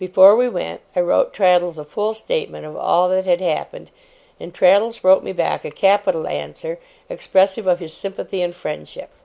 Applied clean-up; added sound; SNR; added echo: none; none; none; none.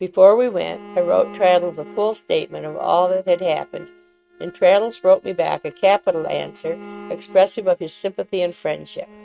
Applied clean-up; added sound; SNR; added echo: neural mask model RNNoise.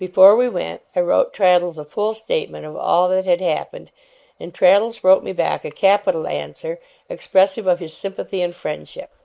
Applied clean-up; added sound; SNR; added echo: neural mask model Resemble Enhance denoiser.